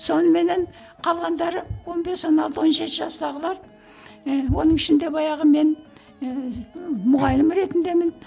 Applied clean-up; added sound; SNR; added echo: none; none; none; none.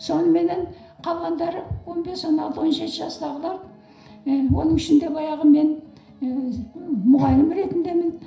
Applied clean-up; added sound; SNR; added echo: none; none; none; reverberation time 0.5 s.